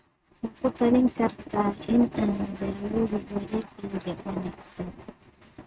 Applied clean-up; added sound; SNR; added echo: neural mask model RNNoise.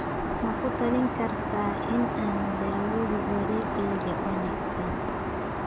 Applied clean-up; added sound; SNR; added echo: none; Aircraft; -1 dB; none.